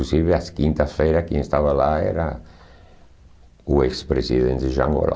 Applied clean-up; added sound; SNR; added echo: none; none; none; none.